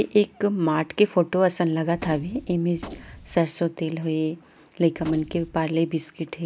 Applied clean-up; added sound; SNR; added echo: none; Gunshot, gunfire; 15 dB; none.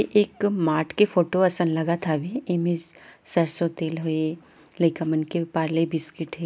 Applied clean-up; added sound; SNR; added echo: none; none; none; none.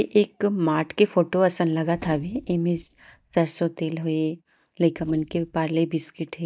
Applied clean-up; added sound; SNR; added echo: neural mask model DeepFilterNet 3.